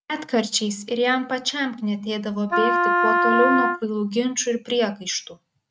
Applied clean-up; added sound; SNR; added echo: neural mask model RNNoise.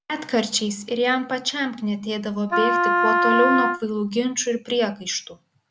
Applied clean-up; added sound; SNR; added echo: none; Wind instrument, woodwind instrument; -4 dB; none.